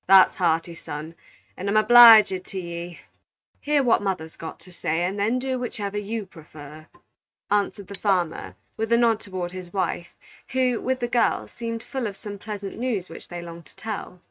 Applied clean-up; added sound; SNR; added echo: neural mask model RNNoise.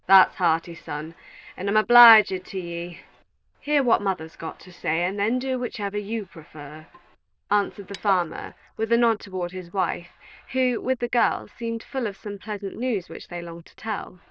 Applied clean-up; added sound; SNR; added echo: neural diffusion model UNIVERSE++.